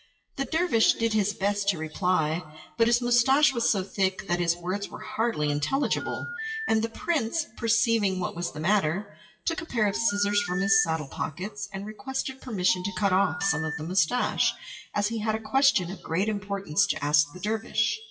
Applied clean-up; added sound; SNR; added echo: classical method WPE with log-MMSE.